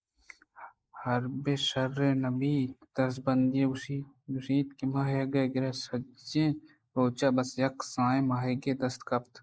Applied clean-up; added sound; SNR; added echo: neural mask model Resemble Enhance denoiser.